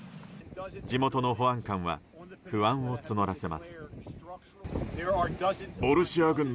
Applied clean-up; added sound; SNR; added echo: none; none; none; none.